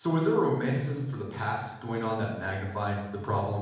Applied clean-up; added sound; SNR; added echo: none; none; none; reverberation time 1.0 s.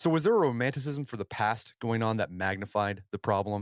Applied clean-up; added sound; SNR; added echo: none; none; none; none.